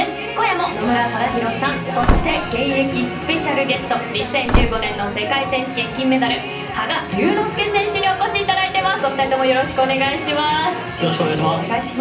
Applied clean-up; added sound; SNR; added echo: none; Slam / Wood; 2 dB; reverberation time 0.6 s.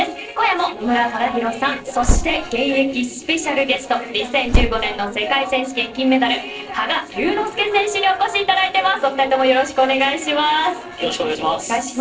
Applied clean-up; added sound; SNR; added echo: neural separator model SepFormer DNS4.